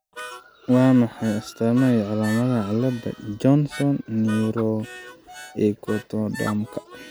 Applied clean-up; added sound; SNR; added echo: none; Harmonica; 18 dB; none.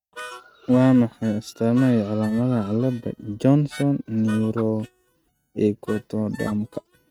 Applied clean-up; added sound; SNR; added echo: neural mask model RNNoise.